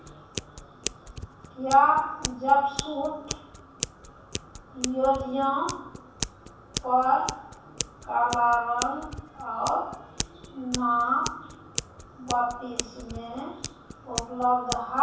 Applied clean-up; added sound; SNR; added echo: none; Scissors; 10 dB; reverberation time 0.7 s.